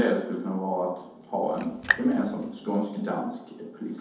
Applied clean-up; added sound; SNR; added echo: none; Raindrop; 3 dB; reverberation time 0.8 s.